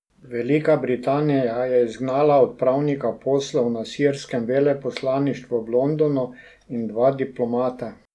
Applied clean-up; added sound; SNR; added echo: none; none; none; none.